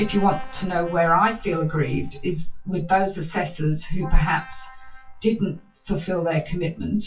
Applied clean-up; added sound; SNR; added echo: classical method WPE with log-MMSE.